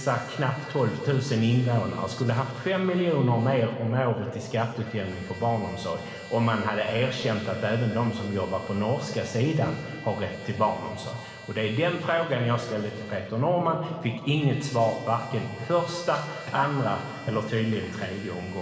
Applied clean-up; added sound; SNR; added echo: none; Trumpet; 19 dB; reverberation time 2.3 s.